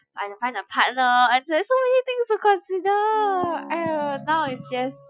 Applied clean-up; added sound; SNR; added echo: classical method Wiener filter.